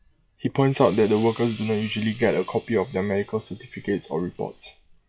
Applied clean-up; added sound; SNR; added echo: classical method log-MMSE.